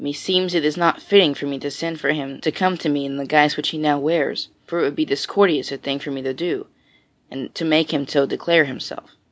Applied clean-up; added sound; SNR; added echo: none; none; none; none.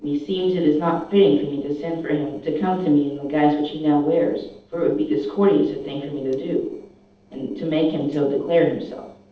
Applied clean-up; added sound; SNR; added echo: neural separator model SepFormer DNS4.